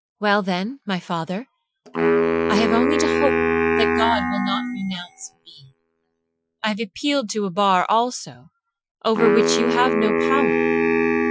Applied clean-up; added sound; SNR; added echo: classical method Wiener filter.